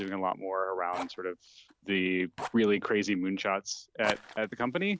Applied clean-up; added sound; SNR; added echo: none; Fire; 14 dB; none.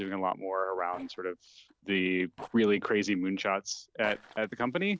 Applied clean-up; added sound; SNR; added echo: neural separator model SepFormer DNS4.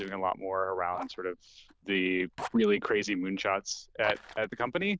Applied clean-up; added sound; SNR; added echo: neural diffusion model UNIVERSE++.